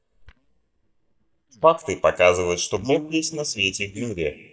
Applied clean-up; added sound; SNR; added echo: neural mask model DeepFilterNet 3.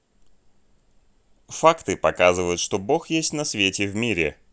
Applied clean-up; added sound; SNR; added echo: none; none; none; none.